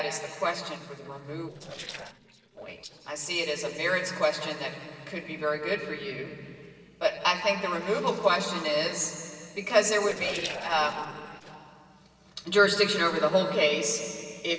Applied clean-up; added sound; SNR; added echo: neural separator model SepFormer DNS4.